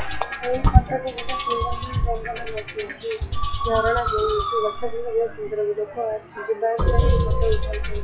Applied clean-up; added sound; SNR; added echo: classical method log-MMSE.